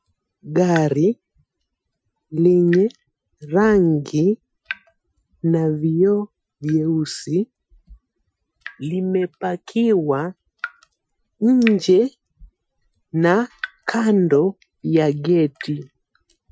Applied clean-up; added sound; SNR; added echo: classical method Wiener filter.